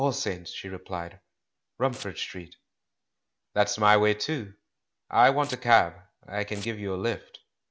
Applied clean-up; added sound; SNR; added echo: none; Domestic sounds, home sounds; 18 dB; none.